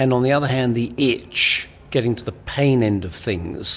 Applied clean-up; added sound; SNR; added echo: none; none; none; none.